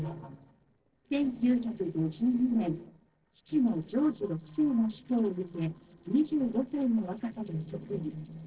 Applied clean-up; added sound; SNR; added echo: neural separator model SepFormer DNS4.